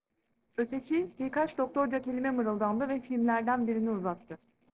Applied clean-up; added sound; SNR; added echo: neural separator model SepFormer DNS4.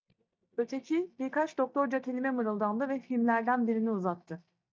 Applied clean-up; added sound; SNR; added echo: neural mask model DeepFilterNet 3.